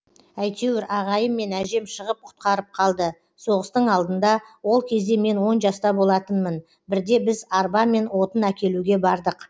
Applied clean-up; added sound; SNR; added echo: none; none; none; none.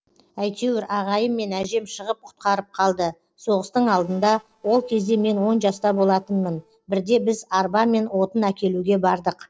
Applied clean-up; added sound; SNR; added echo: neural separator model SepFormer DNS4.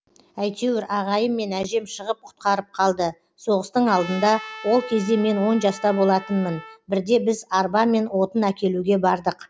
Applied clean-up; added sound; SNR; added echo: none; Trumpet; 16 dB; none.